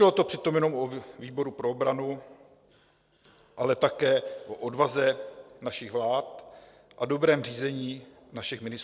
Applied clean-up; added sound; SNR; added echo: none; none; none; none.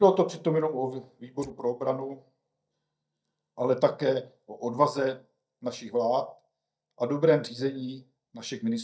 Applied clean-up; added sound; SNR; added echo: neural mask model DeepFilterNet 3.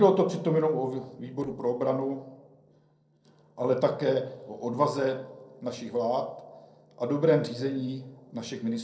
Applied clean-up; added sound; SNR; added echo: neural separator model SepFormer DNS4.